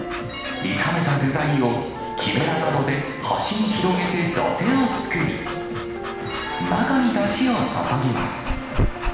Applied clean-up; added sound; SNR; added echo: none; Dog / Breathing; 10 dB; reverberation time 1.1 s.